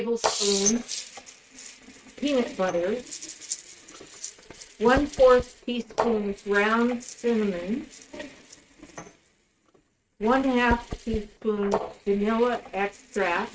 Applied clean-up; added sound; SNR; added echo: neural mask model RNNoise.